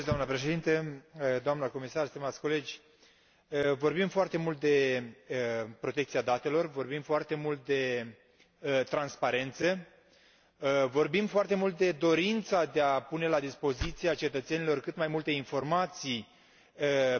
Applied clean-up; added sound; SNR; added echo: none; none; none; none.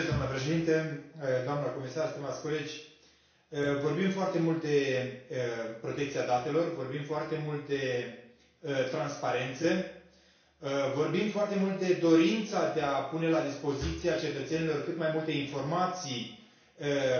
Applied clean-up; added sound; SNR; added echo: none; none; none; reverberation time 0.6 s.